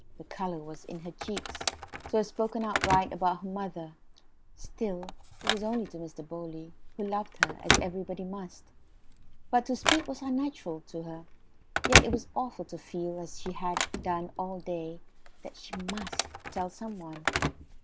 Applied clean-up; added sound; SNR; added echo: none; Telephone; 0 dB; none.